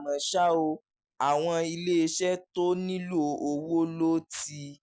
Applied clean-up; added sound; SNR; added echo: none; none; none; none.